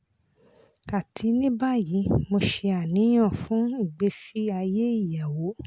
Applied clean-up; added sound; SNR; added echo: none; none; none; none.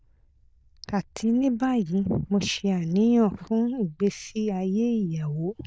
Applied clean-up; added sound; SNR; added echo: neural diffusion model UNIVERSE++.